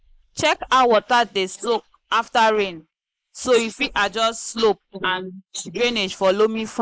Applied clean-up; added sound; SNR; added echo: neural mask model Resemble Enhance denoiser.